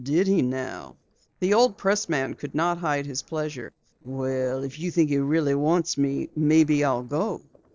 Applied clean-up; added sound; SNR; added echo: neural separator model SepFormer DNS4.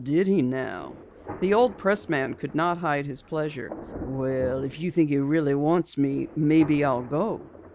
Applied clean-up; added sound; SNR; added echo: none; Thunder; 18 dB; none.